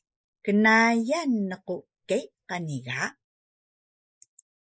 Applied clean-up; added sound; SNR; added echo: neural mask model Resemble Enhance denoiser.